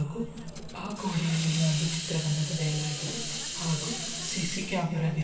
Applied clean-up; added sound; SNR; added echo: none; Hiss; 6 dB; reverberation time 2.6 s.